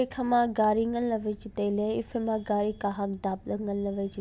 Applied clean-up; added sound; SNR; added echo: none; none; none; none.